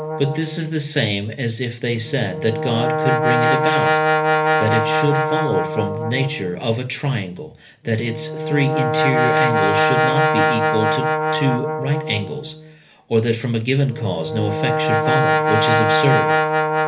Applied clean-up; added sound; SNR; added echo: none; Brass instrument; -2 dB; reverberation time 0.3 s.